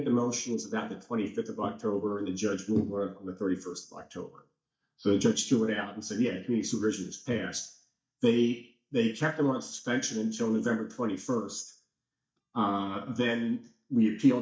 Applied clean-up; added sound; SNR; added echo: neural mask model DeepFilterNet 3.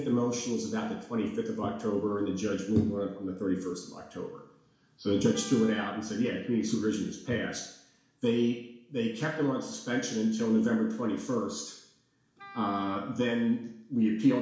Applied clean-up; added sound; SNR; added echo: none; Wind instrument, woodwind instrument; 20 dB; reverberation time 0.7 s.